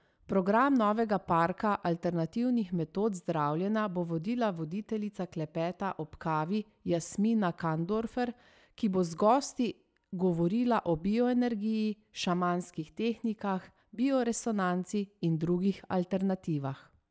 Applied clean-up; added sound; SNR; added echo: none; none; none; none.